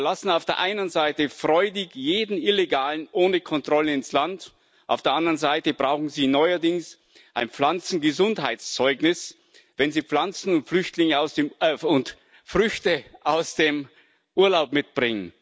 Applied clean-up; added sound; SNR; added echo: none; none; none; none.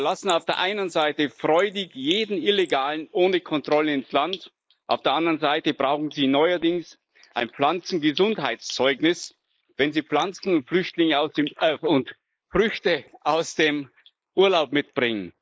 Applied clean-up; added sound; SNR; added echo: neural mask model Resemble Enhance denoiser.